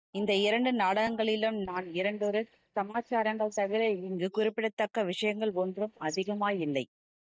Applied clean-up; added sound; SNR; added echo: neural mask model DeepFilterNet 3.